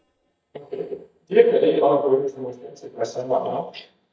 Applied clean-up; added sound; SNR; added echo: neural mask model DeepFilterNet 3.